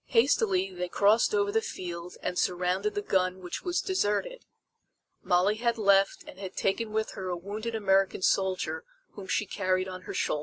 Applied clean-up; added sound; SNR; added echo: none; none; none; none.